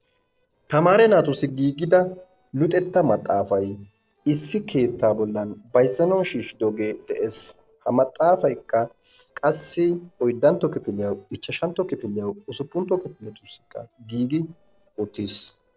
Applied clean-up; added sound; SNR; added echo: neural separator model SepFormer DNS4.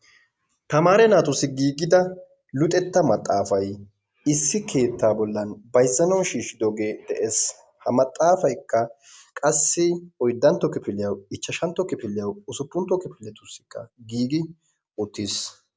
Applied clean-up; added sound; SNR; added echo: none; none; none; none.